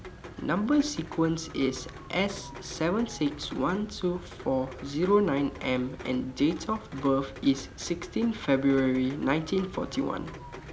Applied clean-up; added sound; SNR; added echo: none; Rain; 15 dB; none.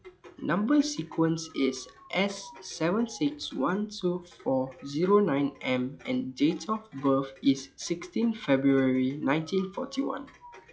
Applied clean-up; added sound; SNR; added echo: classical method log-MMSE.